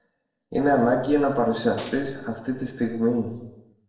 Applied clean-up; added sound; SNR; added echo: neural separator model SepFormer DNS4.